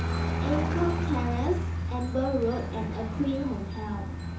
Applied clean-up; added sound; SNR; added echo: none; Aircraft; -1 dB; reverberation time 0.7 s.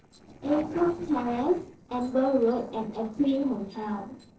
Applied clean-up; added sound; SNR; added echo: neural separator model SepFormer DNS4.